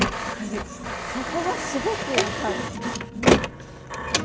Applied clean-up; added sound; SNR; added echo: none; Printer; -5 dB; none.